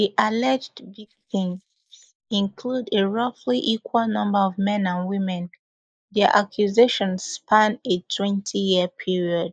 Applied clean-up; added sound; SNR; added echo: neural mask model Resemble Enhance denoiser.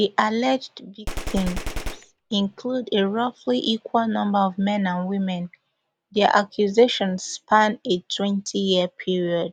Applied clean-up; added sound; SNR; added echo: none; Gunshot, gunfire; 7 dB; none.